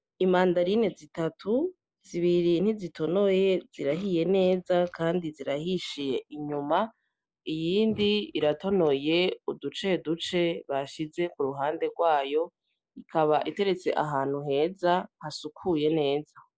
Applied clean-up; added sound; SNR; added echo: neural mask model Resemble Enhance denoiser.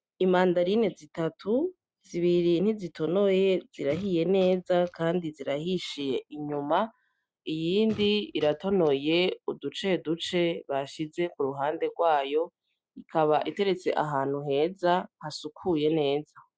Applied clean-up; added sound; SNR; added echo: neural mask model RNNoise.